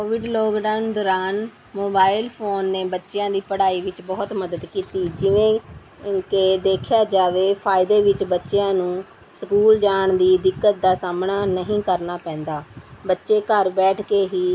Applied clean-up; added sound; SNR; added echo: none; none; none; none.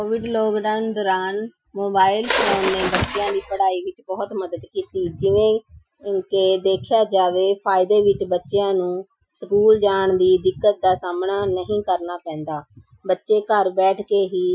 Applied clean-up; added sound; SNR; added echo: classical method Wiener filter.